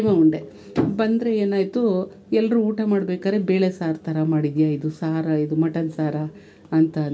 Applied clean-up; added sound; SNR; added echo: none; none; none; none.